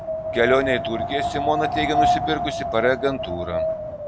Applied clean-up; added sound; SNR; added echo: none; Wind; 0 dB; none.